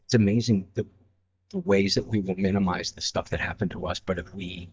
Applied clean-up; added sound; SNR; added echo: neural mask model DeepFilterNet 3.